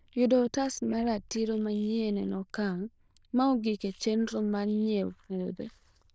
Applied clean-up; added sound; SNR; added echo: neural diffusion model UNIVERSE++.